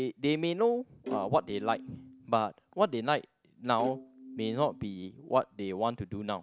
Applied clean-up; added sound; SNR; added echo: none; Bowed string instrument; 13 dB; none.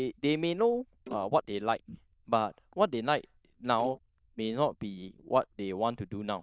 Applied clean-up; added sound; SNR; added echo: neural diffusion model UNIVERSE++.